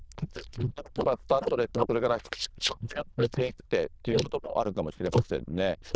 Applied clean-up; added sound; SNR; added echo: neural diffusion model UNIVERSE++.